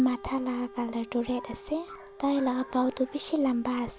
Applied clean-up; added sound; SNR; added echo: none; Wind instrument, woodwind instrument; 19 dB; none.